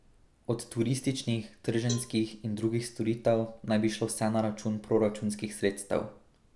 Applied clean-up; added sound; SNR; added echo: none; Cowbell; 17 dB; none.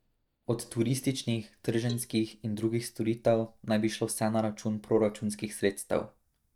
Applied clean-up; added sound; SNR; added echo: neural mask model DeepFilterNet 3.